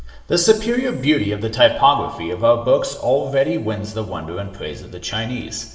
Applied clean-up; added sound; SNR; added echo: none; none; none; reverberation time 1.6 s.